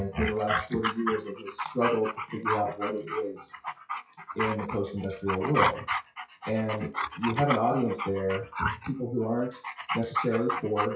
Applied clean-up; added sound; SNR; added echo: classical method WPE with log-MMSE.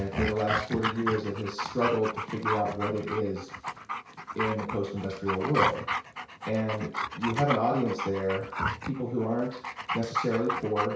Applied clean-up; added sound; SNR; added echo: none; Dog; 3 dB; reverberation time 0.6 s.